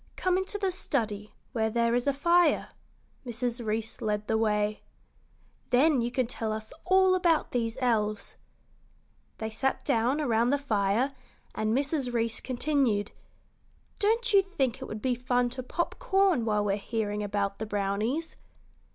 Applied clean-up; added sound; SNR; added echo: none; none; none; none.